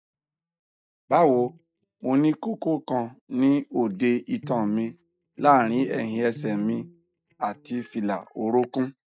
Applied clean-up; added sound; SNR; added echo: neural mask model DeepFilterNet 3.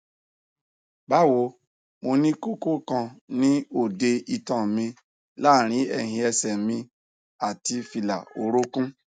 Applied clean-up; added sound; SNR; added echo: none; none; none; none.